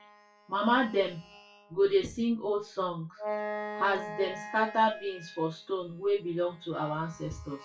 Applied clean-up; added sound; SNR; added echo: classical method WPE with log-MMSE.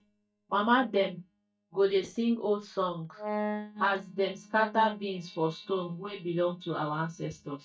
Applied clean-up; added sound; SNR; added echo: neural mask model DeepFilterNet 3.